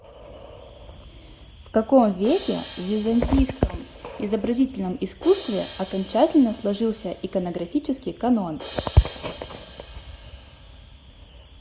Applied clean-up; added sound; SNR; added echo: none; Crash cymbal; 16 dB; none.